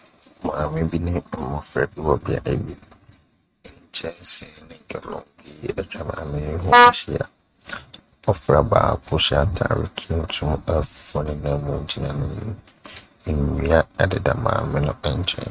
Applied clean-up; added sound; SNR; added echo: neural mask model RNNoise.